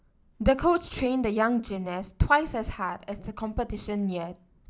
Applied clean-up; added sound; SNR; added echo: none; none; none; none.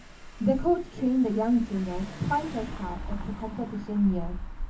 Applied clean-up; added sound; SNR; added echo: none; Engine / Car; 9 dB; reverberation time 0.3 s.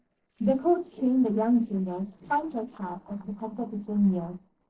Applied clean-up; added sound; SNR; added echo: neural separator model SepFormer DNS4.